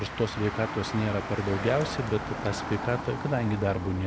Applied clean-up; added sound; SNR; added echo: none; Motor vehicle (road); 6 dB; none.